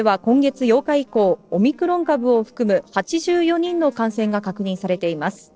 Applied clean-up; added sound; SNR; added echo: neural separator model SepFormer DNS4.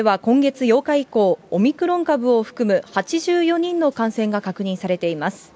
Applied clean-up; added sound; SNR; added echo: none; none; none; none.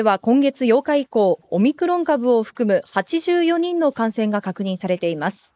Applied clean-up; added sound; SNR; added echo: neural mask model Resemble Enhance denoiser.